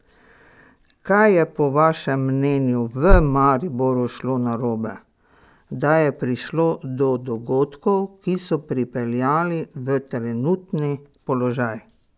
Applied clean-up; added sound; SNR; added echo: none; none; none; none.